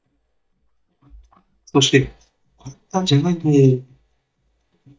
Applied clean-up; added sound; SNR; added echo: neural mask model DeepFilterNet 3.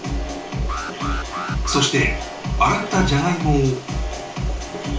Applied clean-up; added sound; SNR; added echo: none; Alarm; 10 dB; reverberation time 0.3 s.